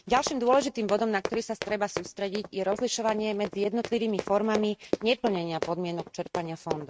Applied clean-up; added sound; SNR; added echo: neural mask model RNNoise.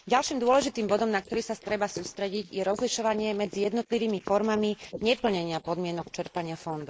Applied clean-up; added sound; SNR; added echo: neural mask model Resemble Enhance denoiser.